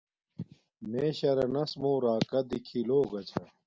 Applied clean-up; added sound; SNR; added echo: none; none; none; none.